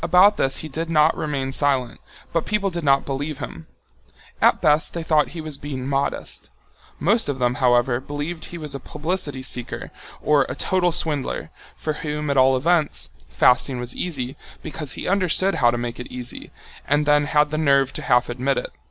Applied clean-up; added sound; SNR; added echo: none; none; none; none.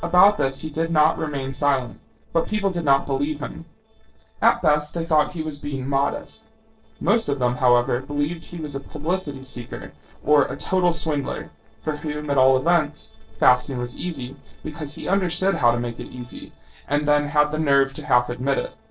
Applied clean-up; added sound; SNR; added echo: neural separator model SepFormer DNS4.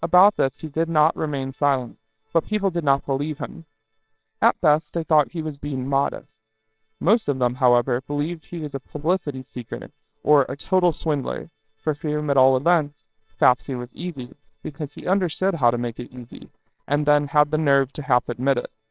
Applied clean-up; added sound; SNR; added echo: neural separator model SepFormer WHAMR!.